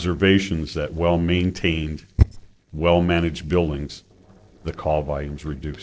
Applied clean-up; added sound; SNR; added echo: neural separator model SepFormer DNS4.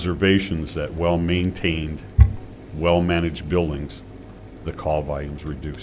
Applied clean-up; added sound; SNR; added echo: none; Mechanisms; 17 dB; none.